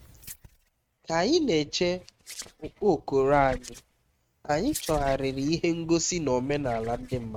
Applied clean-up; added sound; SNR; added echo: neural mask model RNNoise.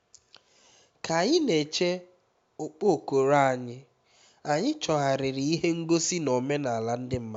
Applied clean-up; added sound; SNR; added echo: none; none; none; none.